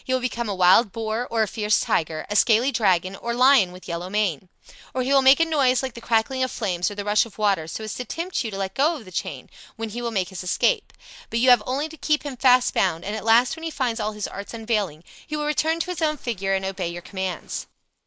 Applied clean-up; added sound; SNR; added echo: neural mask model Resemble Enhance denoiser.